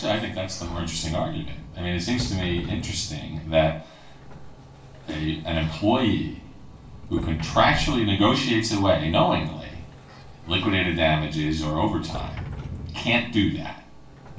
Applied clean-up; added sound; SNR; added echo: none; Sliding door; 14 dB; reverberation time 0.3 s.